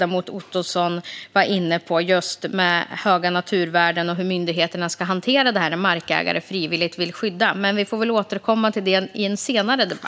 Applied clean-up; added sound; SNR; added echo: none; none; none; none.